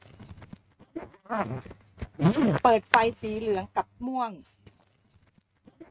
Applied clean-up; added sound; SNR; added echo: neural mask model RNNoise.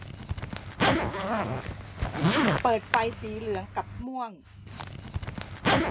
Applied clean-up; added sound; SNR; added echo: none; Zipper (clothing); -5 dB; none.